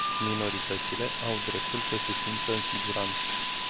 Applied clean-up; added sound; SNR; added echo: none; Fire + Harmonica; -3 dB; none.